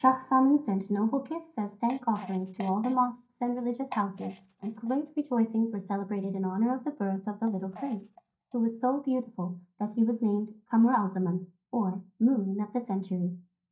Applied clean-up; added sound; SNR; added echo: neural mask model DeepFilterNet 3.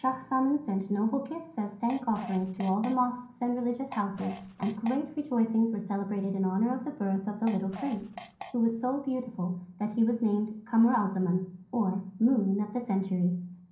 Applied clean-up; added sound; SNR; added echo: none; Fart; 16 dB; reverberation time 0.6 s.